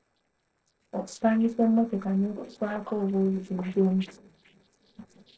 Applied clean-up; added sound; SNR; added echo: neural separator model SepFormer DNS4.